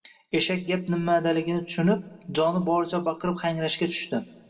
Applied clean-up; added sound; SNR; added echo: none; none; none; reverberation time 1.0 s.